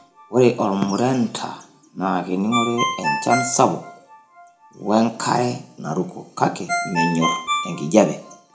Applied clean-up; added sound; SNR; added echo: none; Ringtone; 7 dB; reverberation time 0.4 s.